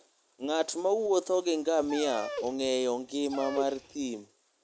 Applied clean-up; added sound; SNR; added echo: none; Dog; 10 dB; none.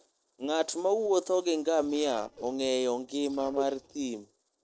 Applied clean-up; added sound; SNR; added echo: neural separator model SepFormer DNS4.